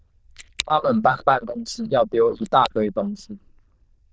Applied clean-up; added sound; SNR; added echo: neural diffusion model UNIVERSE++.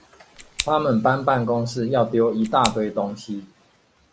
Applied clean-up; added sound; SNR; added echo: none; Scissors; 9 dB; none.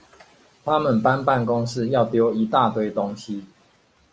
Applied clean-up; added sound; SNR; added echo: none; none; none; none.